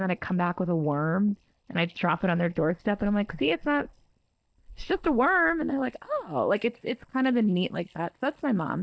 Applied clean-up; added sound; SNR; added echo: neural mask model DeepFilterNet 3.